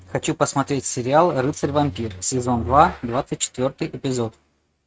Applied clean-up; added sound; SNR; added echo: neural mask model RNNoise.